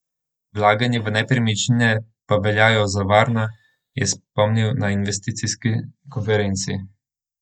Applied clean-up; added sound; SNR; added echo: neural mask model DeepFilterNet 3.